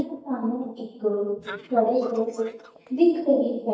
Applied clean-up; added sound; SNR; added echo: neural mask model DeepFilterNet 3.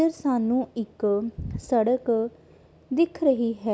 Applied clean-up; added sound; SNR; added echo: none; none; none; none.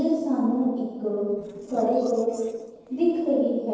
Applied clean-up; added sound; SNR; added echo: neural separator model SepFormer DNS4.